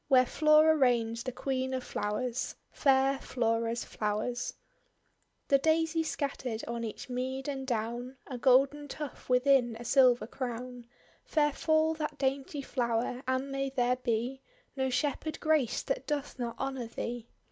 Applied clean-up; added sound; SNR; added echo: none; none; none; none.